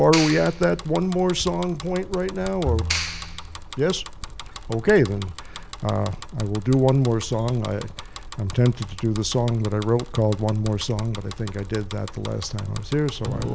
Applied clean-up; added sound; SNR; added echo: none; Clapping + Bicycle; 11 dB; none.